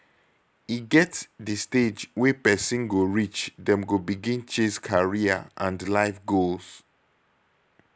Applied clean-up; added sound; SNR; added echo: none; none; none; none.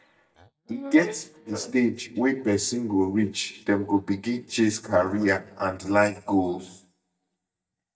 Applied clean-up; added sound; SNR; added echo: neural mask model DeepFilterNet 3.